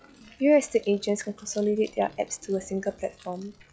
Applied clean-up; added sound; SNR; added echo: classical method log-MMSE.